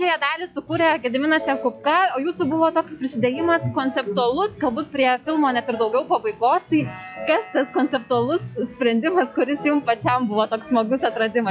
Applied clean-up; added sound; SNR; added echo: classical method log-MMSE.